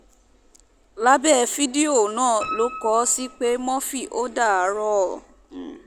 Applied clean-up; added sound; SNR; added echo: none; Piano; 17 dB; none.